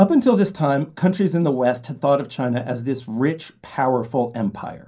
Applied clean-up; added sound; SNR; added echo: none; none; none; reverberation time 0.3 s.